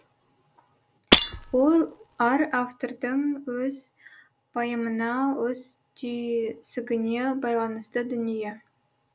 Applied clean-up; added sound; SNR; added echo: none; Shatter; -1 dB; none.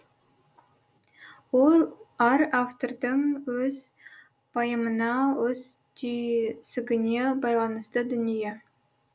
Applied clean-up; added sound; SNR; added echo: none; none; none; none.